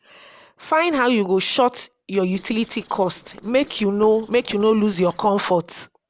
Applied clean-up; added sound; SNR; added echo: neural separator model SepFormer DNS4.